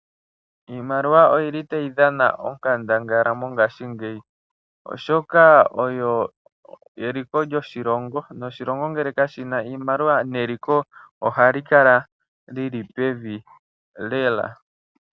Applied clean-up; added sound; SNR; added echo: none; none; none; none.